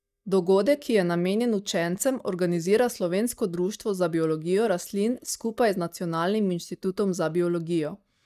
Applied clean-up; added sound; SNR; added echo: neural mask model DeepFilterNet 3.